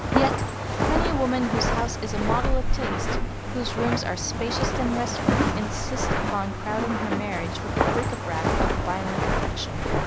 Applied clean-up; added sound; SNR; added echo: none; Walk, footsteps; -5 dB; none.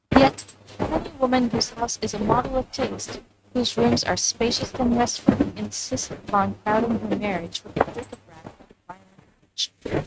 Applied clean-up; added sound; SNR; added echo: neural mask model RNNoise.